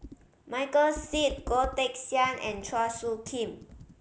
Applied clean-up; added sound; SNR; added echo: none; Computer keyboard; 15 dB; none.